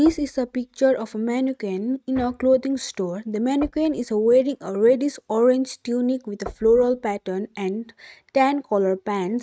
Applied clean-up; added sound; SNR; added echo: neural mask model RNNoise.